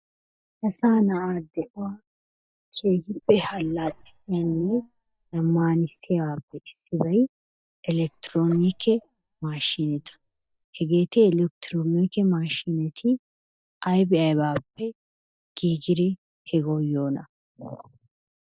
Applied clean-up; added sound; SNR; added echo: neural mask model DeepFilterNet 3.